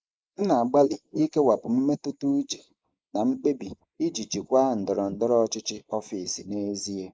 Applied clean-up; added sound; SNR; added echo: neural mask model Resemble Enhance denoiser.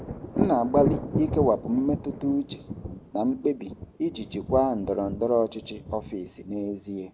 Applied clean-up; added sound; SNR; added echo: none; Thunder; 7 dB; none.